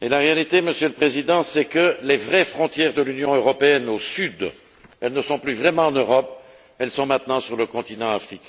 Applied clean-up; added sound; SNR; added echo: none; none; none; none.